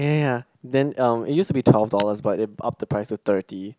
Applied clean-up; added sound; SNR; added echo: none; none; none; none.